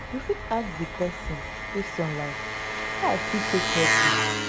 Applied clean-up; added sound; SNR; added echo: none; Engine; -3 dB; none.